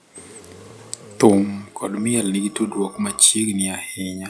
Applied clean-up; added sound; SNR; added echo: classical method log-MMSE.